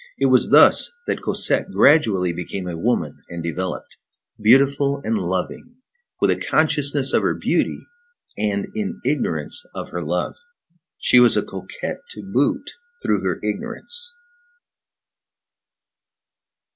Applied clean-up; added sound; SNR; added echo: none; none; none; none.